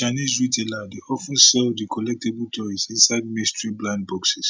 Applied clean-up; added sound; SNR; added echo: none; none; none; none.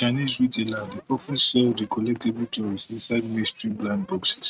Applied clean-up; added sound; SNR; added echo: neural mask model RNNoise.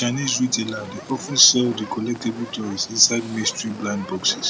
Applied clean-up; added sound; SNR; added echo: none; Fire; 16 dB; none.